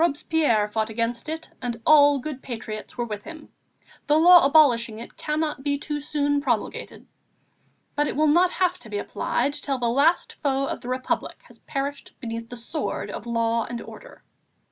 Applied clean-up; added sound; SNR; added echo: none; none; none; none.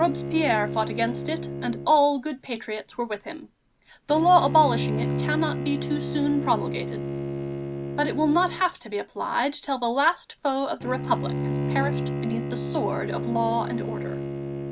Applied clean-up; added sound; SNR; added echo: none; Bowed string instrument; 5 dB; none.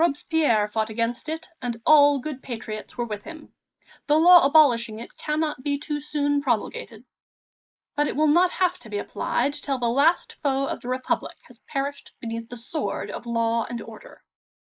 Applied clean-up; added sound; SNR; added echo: neural mask model Resemble Enhance denoiser.